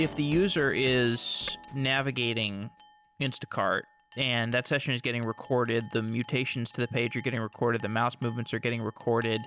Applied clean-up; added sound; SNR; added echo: none; Chink, clink; 10 dB; none.